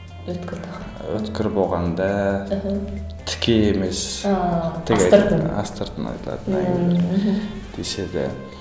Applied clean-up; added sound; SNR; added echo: none; none; none; none.